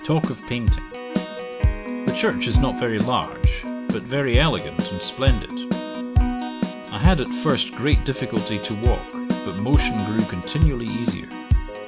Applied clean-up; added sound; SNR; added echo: none; Keyboard (musical); -2 dB; none.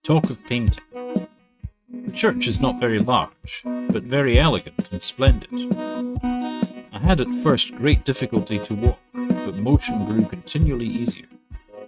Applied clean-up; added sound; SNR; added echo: neural mask model RNNoise.